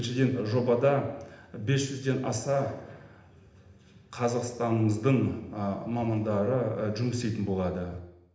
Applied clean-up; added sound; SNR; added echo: none; none; none; reverberation time 0.8 s.